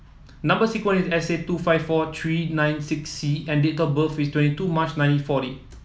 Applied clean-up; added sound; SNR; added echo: none; none; none; none.